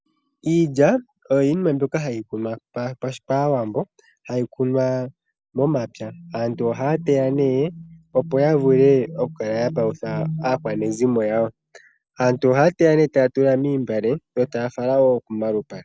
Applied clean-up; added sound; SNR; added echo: none; none; none; none.